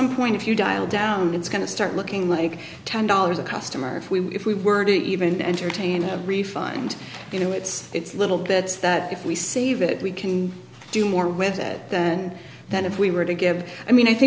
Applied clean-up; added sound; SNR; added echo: none; none; none; none.